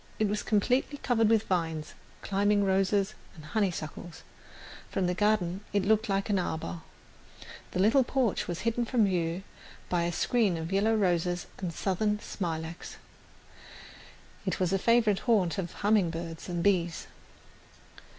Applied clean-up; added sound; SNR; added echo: none; none; none; none.